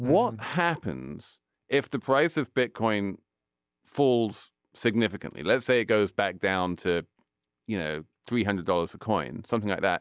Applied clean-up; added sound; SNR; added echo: none; none; none; none.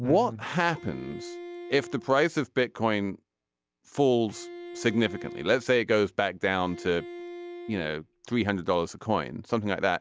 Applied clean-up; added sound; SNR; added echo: none; Bowed string instrument; 15 dB; none.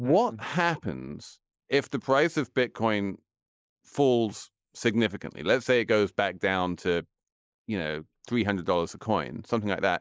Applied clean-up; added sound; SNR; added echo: neural mask model Resemble Enhance denoiser.